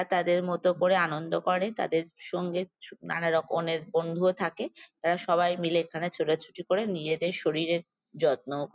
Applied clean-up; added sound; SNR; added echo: none; none; none; none.